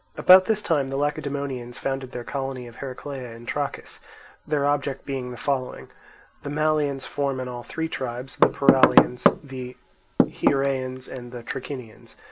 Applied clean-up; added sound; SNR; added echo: none; Knock / Wood; -3 dB; none.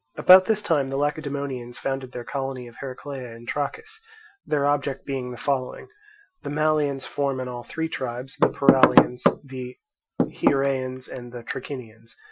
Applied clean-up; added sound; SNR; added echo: classical method Wiener filter.